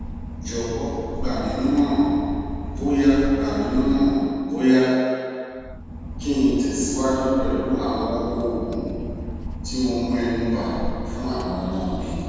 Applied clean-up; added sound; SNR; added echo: none; Engine / Boat, Water vehicle; 8 dB; reverberation time 2.1 s.